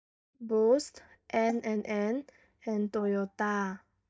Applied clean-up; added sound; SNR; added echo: neural mask model DeepFilterNet 3.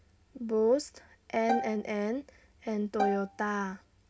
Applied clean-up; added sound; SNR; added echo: none; Bowed string instrument; 4 dB; reverberation time 0.3 s.